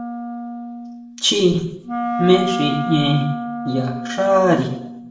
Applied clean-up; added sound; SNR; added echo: none; Wind instrument, woodwind instrument; 6 dB; reverberation time 0.7 s.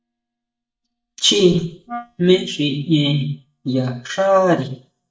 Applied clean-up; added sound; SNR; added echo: neural mask model DeepFilterNet 3.